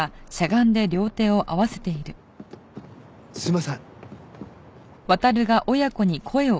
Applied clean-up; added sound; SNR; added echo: none; none; none; none.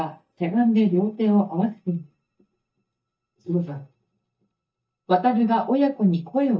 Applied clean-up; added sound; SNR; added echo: neural mask model DeepFilterNet 3.